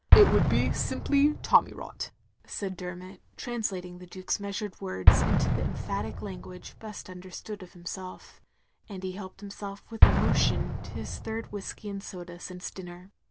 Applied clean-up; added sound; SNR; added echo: none; Explosion; -3 dB; none.